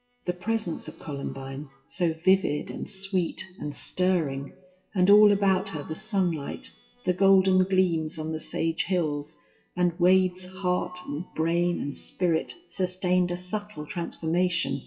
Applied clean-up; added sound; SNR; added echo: classical method WPE with log-MMSE.